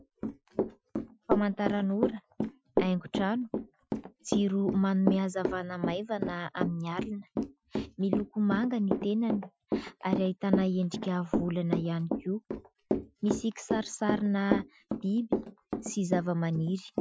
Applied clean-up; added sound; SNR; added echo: classical method Wiener filter.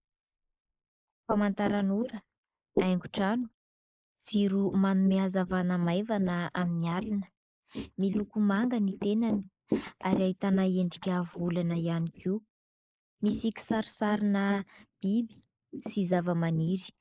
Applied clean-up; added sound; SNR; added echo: neural mask model Resemble Enhance denoiser.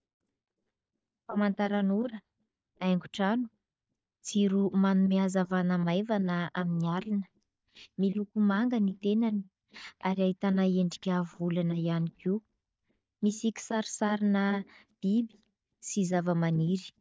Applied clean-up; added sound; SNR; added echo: neural mask model DeepFilterNet 3.